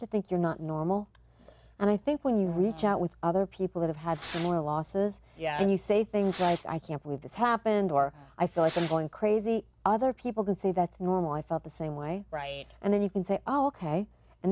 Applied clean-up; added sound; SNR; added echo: none; Fireworks; 13 dB; none.